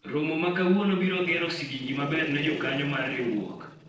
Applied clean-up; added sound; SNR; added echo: neural separator model SepFormer DNS4.